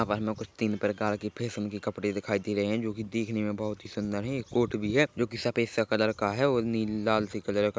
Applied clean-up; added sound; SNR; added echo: none; none; none; none.